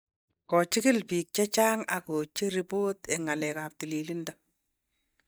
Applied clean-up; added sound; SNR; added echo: neural mask model DeepFilterNet 3.